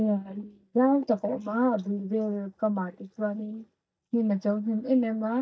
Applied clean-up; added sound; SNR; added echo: neural mask model DeepFilterNet 3.